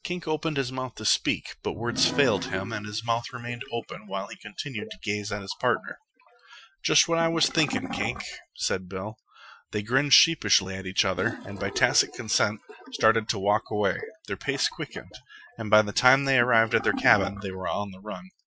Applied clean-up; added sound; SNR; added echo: classical method Wiener filter.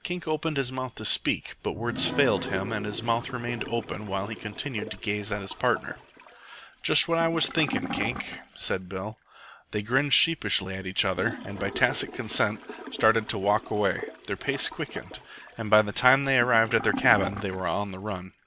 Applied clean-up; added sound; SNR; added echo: none; Piano + Toilet flush / Gurgling; 12 dB; none.